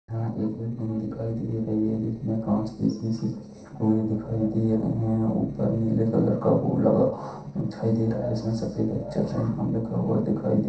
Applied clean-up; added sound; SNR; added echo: neural separator model SepFormer DNS4.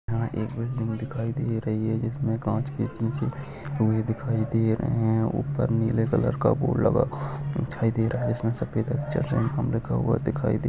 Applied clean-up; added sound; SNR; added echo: none; none; none; none.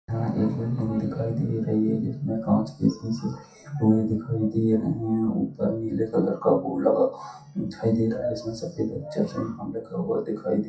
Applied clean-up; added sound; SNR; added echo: classical method WPE with log-MMSE.